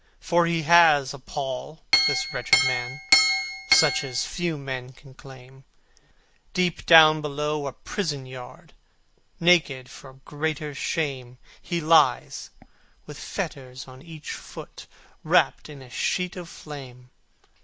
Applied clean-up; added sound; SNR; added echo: none; Chink, clink; -3 dB; none.